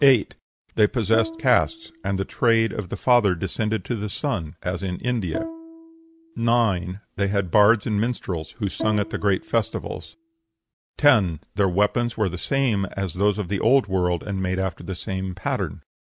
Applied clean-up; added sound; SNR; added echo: none; Bowed string instrument; 13 dB; none.